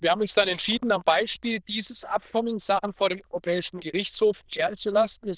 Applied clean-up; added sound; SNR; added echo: neural diffusion model UNIVERSE++.